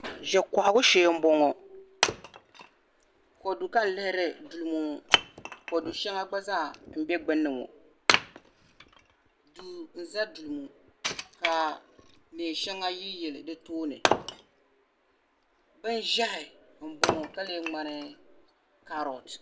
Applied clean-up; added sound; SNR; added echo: none; Wood; 5 dB; none.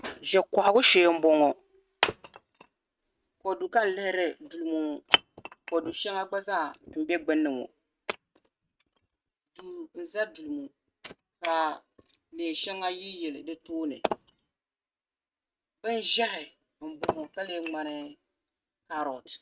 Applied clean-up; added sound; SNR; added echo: neural mask model RNNoise.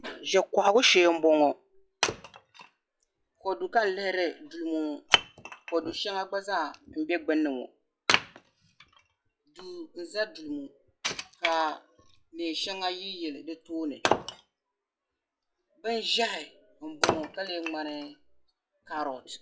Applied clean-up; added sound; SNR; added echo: classical method log-MMSE.